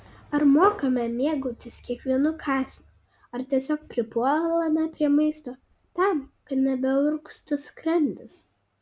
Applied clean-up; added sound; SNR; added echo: none; none; none; none.